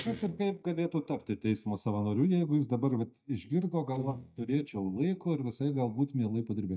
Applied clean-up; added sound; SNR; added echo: neural mask model DeepFilterNet 3.